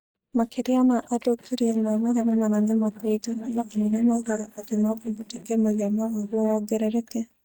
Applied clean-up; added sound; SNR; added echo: neural mask model DeepFilterNet 3.